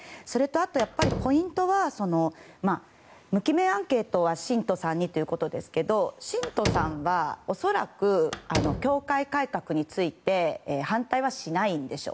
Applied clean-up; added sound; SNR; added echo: none; Slam; 6 dB; none.